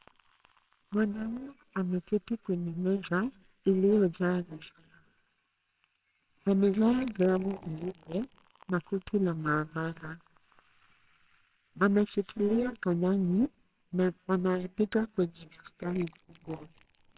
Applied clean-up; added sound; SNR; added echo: neural separator model SepFormer WHAMR!.